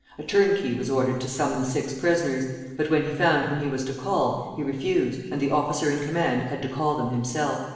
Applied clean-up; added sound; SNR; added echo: none; none; none; reverberation time 1.3 s.